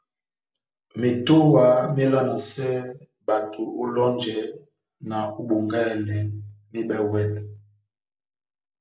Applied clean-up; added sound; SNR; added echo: none; none; none; none.